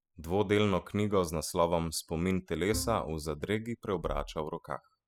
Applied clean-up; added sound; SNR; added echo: classical method spectral subtraction.